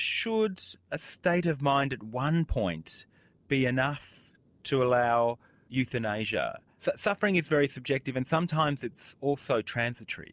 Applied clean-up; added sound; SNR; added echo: none; none; none; none.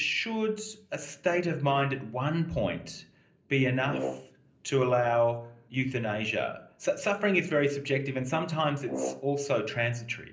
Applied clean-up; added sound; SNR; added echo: none; Brass instrument; 9 dB; reverberation time 0.5 s.